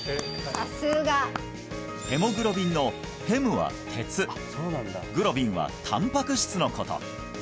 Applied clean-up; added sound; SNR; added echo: none; none; none; none.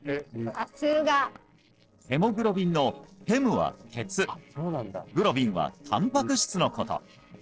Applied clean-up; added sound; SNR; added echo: neural separator model SepFormer DNS4.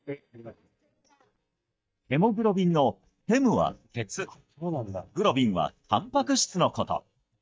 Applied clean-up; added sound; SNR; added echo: neural mask model DeepFilterNet 3.